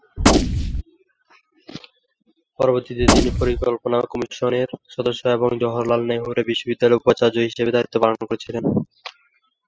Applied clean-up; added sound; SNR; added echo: classical method spectral subtraction.